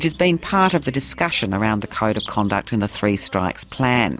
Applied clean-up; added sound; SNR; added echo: none; Insect; 20 dB; none.